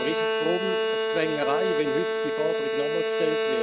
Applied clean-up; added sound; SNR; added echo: neural mask model RNNoise.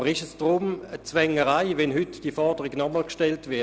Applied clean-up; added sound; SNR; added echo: none; none; none; none.